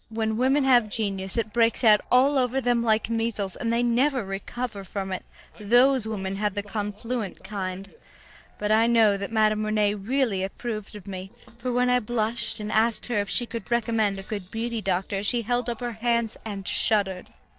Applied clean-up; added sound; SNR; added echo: neural separator model SepFormer DNS4.